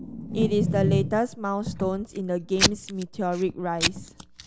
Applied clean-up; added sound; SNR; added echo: none; Packing tape, duct tape / Tearing; 1 dB; none.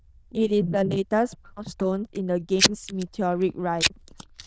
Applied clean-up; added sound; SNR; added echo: neural diffusion model UNIVERSE++.